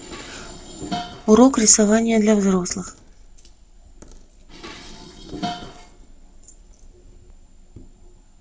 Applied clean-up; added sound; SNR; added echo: none; Dishes, pots, and pans + Coin (dropping); 15 dB; none.